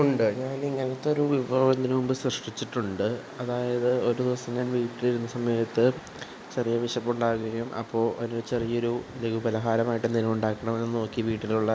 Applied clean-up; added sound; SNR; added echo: none; none; none; none.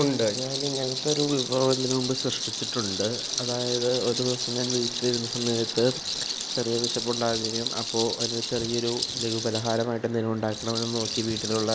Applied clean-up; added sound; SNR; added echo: none; Rattle; 4 dB; none.